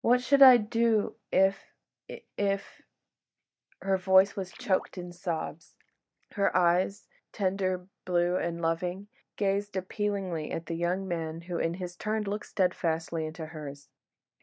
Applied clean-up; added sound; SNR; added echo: neural mask model DeepFilterNet 3.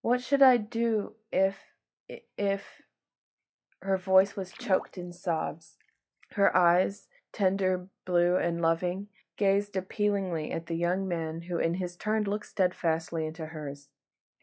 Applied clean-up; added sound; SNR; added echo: classical method log-MMSE.